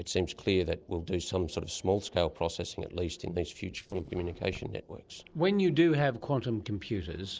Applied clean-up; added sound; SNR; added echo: neural separator model SepFormer DNS4.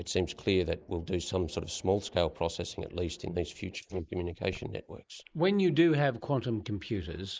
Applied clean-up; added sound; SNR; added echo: neural mask model Resemble Enhance denoiser.